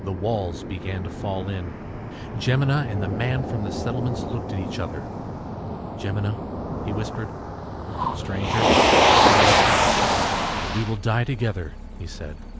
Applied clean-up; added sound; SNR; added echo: none; Motor vehicle (road); -5 dB; none.